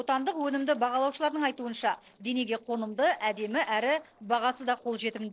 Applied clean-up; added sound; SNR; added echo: neural separator model SepFormer DNS4.